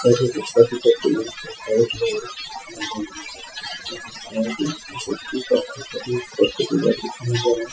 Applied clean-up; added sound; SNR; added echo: classical method Wiener filter.